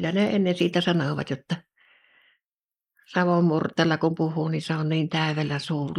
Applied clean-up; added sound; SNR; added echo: neural mask model Resemble Enhance denoiser.